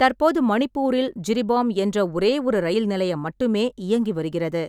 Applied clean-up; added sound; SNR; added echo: none; none; none; none.